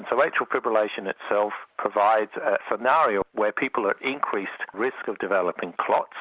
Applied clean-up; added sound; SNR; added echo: none; none; none; none.